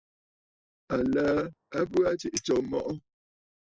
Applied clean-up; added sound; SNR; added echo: classical method Wiener filter.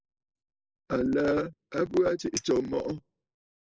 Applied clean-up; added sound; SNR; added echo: neural mask model Resemble Enhance denoiser.